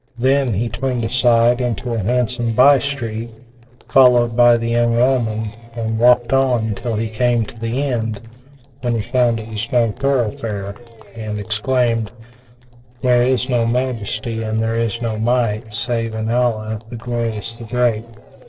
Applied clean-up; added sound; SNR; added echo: neural separator model SepFormer DNS4.